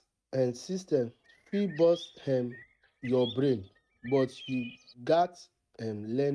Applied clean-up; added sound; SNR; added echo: neural mask model RNNoise.